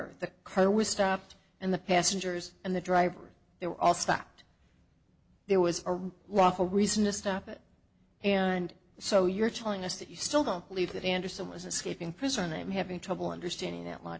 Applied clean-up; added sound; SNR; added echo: none; none; none; none.